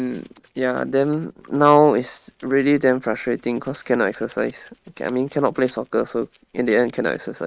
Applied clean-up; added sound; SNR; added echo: neural mask model RNNoise.